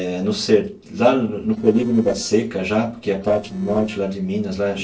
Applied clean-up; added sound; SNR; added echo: neural separator model SepFormer DNS4.